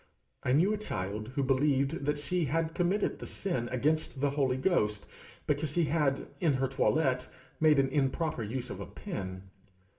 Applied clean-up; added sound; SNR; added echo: none; none; none; reverberation time 0.4 s.